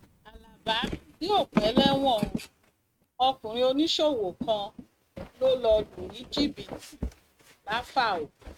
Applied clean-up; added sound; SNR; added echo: neural mask model RNNoise.